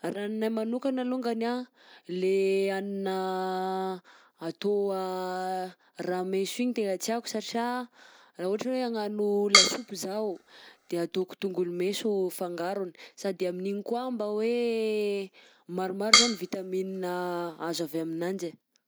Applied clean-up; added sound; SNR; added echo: none; Drum kit; -2 dB; none.